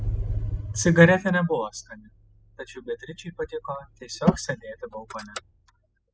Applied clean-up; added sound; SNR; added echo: classical method spectral subtraction.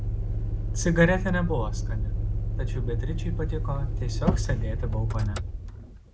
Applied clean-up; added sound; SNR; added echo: none; Motor vehicle (road); -3 dB; none.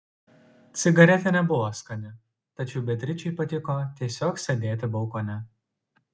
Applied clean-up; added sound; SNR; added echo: none; none; none; none.